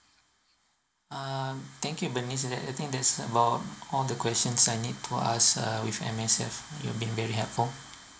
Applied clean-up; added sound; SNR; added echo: none; none; none; none.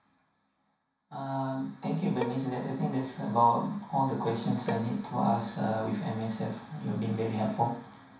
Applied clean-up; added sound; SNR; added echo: none; Bowed string instrument; 12 dB; reverberation time 0.7 s.